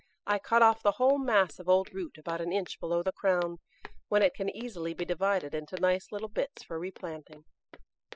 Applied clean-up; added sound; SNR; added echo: classical method spectral subtraction.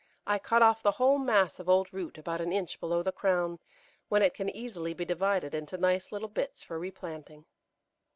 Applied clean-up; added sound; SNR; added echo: none; none; none; none.